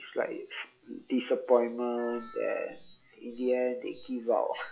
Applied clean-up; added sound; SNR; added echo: classical method log-MMSE.